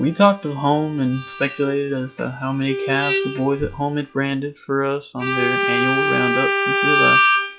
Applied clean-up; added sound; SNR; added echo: classical method log-MMSE.